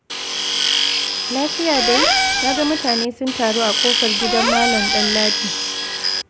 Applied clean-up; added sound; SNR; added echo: none; Cupboard open or close / Door + Tools; -4 dB; none.